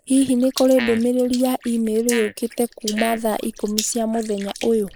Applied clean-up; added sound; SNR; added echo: neural mask model Resemble Enhance denoiser.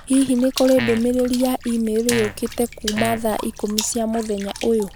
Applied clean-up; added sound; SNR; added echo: none; Fart + Water / Splash, splatter; 11 dB; none.